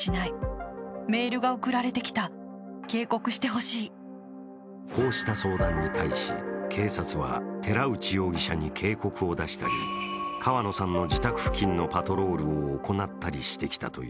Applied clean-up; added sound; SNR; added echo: none; none; none; none.